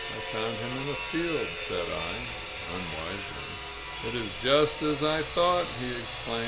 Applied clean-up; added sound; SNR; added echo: none; Sawing; 2 dB; none.